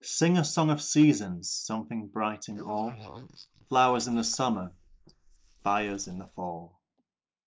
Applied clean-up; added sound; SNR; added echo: neural mask model Resemble Enhance denoiser.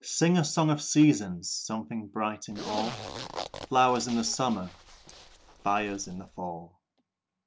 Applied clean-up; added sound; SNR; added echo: none; Zipper (clothing); 13 dB; none.